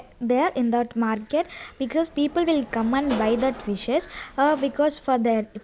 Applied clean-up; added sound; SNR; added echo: none; Sliding door / Slam; 17 dB; none.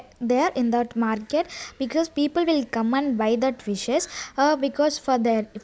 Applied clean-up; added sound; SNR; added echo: none; none; none; none.